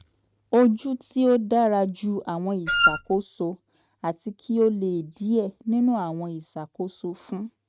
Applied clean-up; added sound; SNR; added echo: neural mask model RNNoise.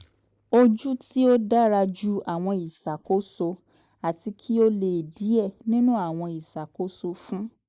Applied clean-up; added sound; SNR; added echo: neural mask model Resemble Enhance denoiser.